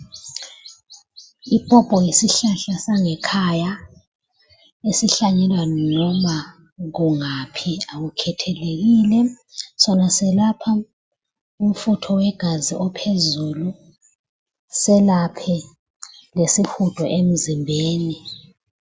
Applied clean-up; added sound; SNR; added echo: none; none; none; none.